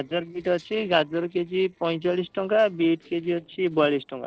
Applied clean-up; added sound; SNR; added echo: neural separator model SepFormer DNS4.